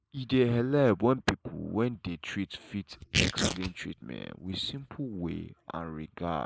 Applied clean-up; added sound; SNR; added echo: neural mask model Resemble Enhance denoiser.